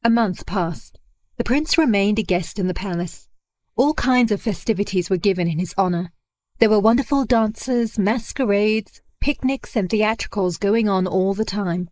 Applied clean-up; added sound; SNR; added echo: neural mask model Resemble Enhance denoiser.